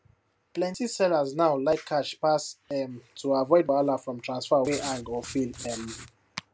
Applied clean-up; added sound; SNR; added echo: none; Writing; 13 dB; none.